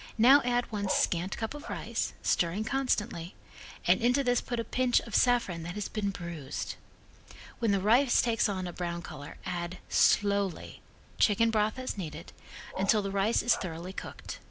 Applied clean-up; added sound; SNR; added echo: none; Bark; 12 dB; none.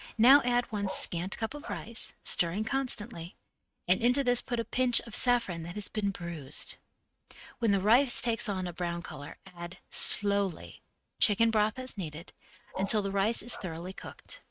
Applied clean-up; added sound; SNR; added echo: neural mask model RNNoise.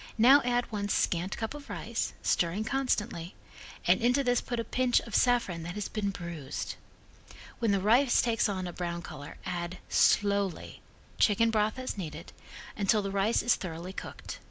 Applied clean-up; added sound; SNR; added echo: none; none; none; none.